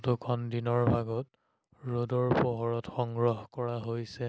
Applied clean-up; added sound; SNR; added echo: none; none; none; none.